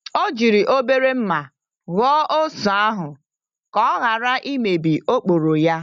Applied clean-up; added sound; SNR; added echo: none; none; none; none.